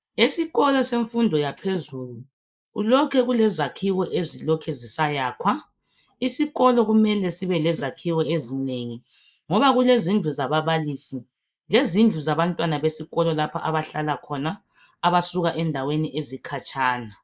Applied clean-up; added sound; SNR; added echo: neural mask model Resemble Enhance denoiser.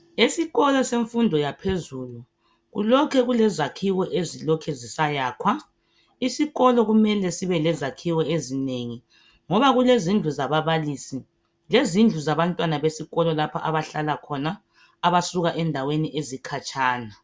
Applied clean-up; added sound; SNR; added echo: none; none; none; none.